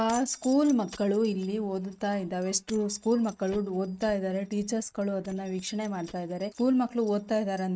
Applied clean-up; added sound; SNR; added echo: neural mask model RNNoise.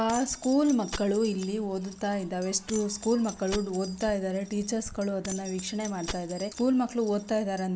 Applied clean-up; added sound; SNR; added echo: none; Keys jangling; 14 dB; none.